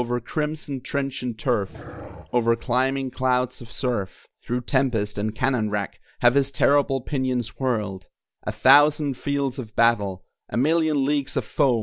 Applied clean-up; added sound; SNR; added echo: none; Dog; 16 dB; none.